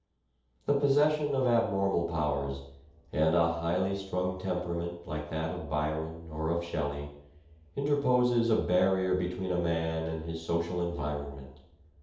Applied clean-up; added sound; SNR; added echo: none; none; none; reverberation time 0.8 s.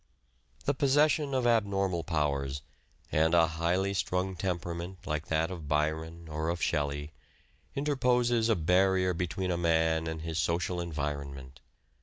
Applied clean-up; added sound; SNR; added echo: none; none; none; none.